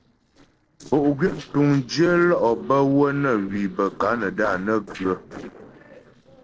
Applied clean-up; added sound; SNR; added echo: neural separator model SepFormer DNS4.